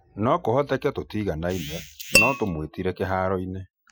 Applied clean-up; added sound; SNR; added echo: classical method Wiener filter.